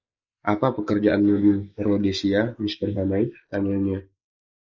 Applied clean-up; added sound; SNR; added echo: neural mask model Resemble Enhance denoiser.